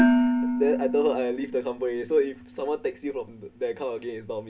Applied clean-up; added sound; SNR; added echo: none; Dishes, pots, and pans; 0 dB; reverberation time 0.3 s.